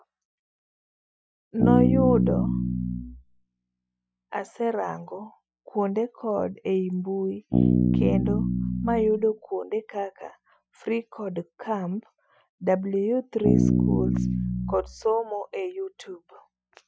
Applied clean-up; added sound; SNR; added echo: classical method Wiener filter.